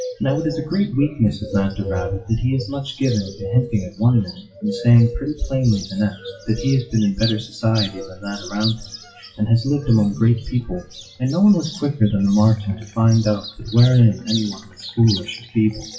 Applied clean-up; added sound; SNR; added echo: classical method WPE with log-MMSE.